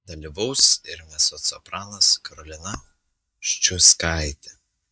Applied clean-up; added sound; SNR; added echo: neural mask model DeepFilterNet 3.